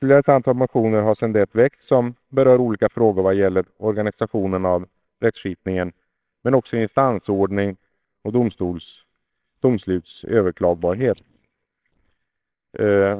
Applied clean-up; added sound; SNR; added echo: neural separator model SepFormer WHAMR!.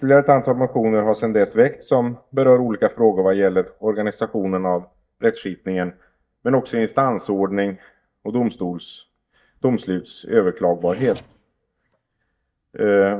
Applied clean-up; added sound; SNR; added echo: neural mask model DeepFilterNet 3.